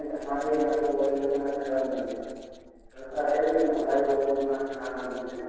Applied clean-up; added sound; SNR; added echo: neural separator model SepFormer DNS4.